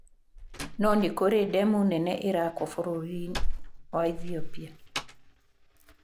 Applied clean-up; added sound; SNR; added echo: none; Slam; 4 dB; none.